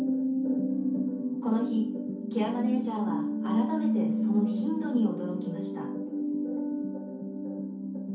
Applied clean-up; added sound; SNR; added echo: none; none; none; reverberation time 0.5 s.